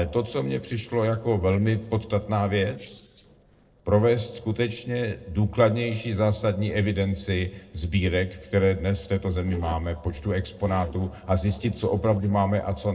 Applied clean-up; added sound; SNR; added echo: neural separator model SepFormer DNS4.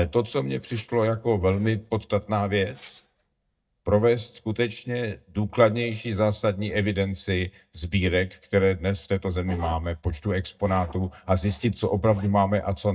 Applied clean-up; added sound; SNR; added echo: neural mask model DeepFilterNet 3.